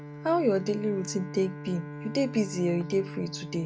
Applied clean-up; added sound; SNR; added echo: none; Bowed string instrument; 11 dB; none.